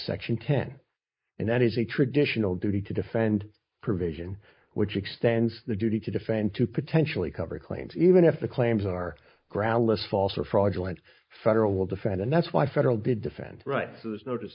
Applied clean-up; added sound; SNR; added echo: neural mask model Resemble Enhance denoiser.